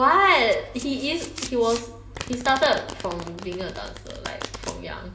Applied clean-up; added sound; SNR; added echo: none; Domestic sounds, home sounds; 14 dB; reverberation time 1.9 s.